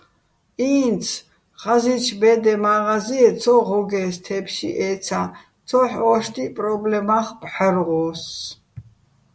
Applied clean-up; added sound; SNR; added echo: none; none; none; none.